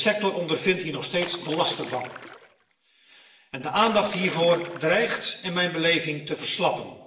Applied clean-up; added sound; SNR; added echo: none; Splash, splatter; 13 dB; reverberation time 0.8 s.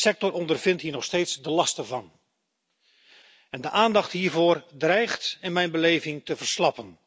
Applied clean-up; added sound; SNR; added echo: none; none; none; none.